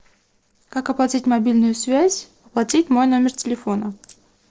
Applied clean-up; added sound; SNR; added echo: neural separator model SepFormer DNS4.